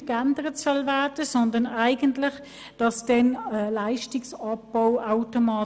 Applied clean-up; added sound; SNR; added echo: none; none; none; none.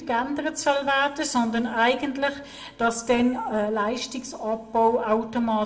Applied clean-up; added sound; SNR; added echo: none; none; none; reverberation time 0.5 s.